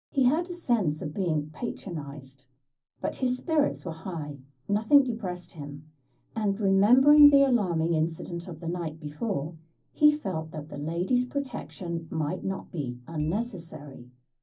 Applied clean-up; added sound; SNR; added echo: none; Marimba, xylophone / Wood; 15 dB; reverberation time 0.4 s.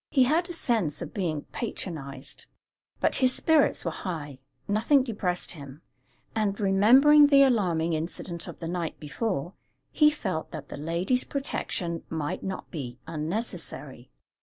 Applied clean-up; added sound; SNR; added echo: none; none; none; none.